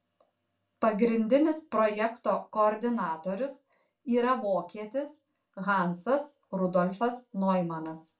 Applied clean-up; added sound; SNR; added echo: none; none; none; reverberation time 0.2 s.